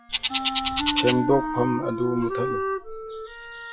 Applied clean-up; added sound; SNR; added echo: classical method log-MMSE.